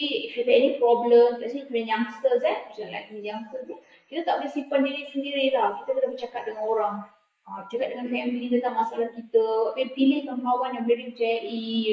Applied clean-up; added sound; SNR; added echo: neural mask model Resemble Enhance denoiser.